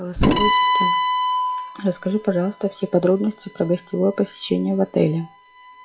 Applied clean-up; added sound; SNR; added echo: classical method log-MMSE.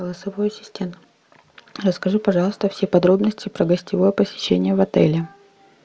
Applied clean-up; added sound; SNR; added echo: none; none; none; none.